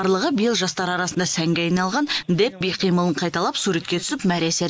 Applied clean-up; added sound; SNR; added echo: neural mask model Resemble Enhance denoiser.